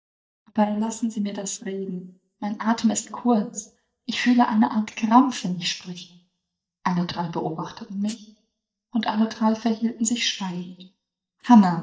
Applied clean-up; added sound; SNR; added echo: neural mask model DeepFilterNet 3.